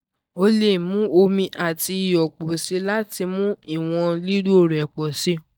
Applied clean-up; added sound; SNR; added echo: neural mask model DeepFilterNet 3.